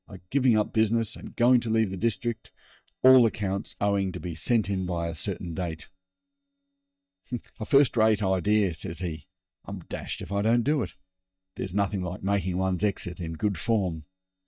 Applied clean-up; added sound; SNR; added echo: neural mask model DeepFilterNet 3.